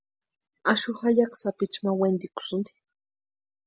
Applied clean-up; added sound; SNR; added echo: none; none; none; none.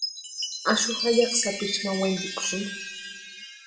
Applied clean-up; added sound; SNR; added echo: none; Chime; 6 dB; reverberation time 1.1 s.